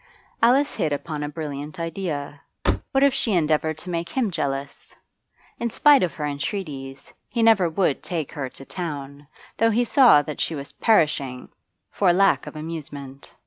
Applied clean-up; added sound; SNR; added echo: neural mask model RNNoise.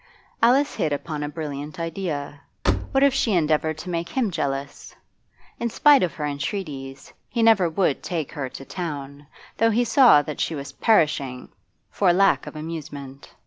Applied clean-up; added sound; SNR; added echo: none; Slam; 5 dB; none.